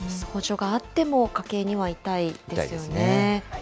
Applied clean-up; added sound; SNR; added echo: none; none; none; none.